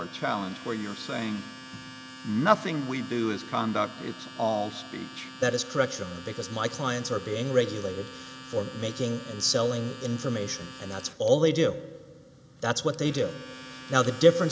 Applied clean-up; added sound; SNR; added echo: none; Domestic sounds, home sounds; 16 dB; none.